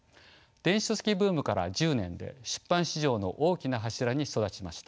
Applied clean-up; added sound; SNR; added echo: none; none; none; none.